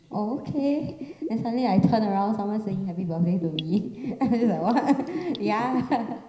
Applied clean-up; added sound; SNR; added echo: none; Bathtub (filling or washing) / Gurgling; 13 dB; reverberation time 0.9 s.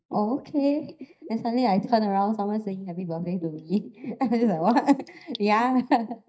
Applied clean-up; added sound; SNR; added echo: neural mask model DeepFilterNet 3.